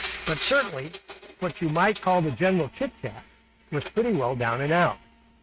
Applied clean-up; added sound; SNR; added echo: neural mask model RNNoise.